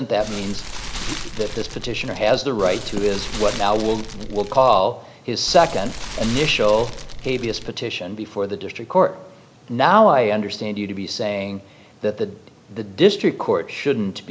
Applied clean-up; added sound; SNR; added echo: none; Fire; 9 dB; none.